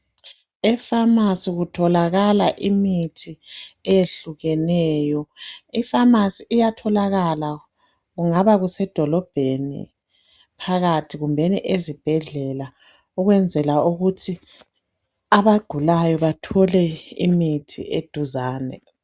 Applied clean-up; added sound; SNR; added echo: none; none; none; none.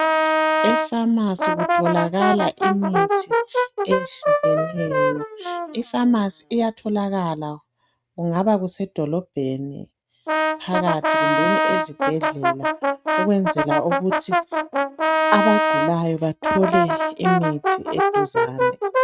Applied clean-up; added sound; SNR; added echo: neural mask model RNNoise.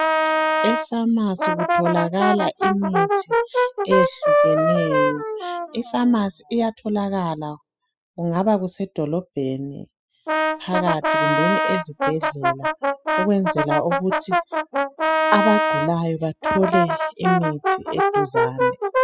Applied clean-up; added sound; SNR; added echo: classical method spectral subtraction.